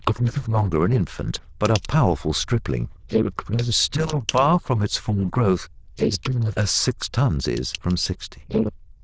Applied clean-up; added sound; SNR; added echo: neural diffusion model UNIVERSE++.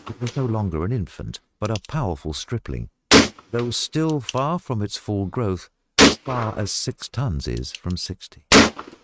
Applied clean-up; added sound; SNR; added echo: neural mask model RNNoise.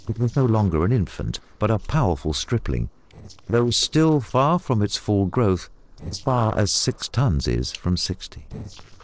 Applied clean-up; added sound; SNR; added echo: neural separator model SepFormer DNS4.